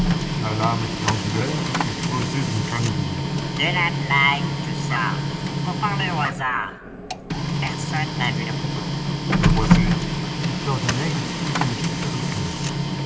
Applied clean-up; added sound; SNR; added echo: none; Printer; -3 dB; reverberation time 2.5 s.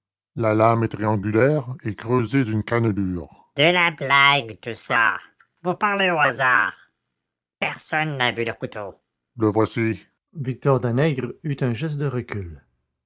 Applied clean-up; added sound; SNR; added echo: none; none; none; none.